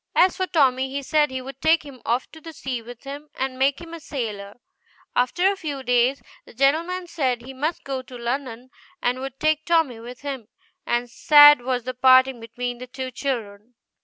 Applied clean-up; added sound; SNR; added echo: none; none; none; none.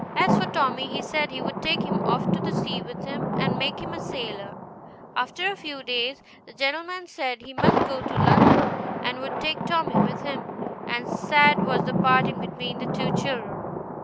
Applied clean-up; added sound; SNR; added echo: none; Thunder; -2 dB; none.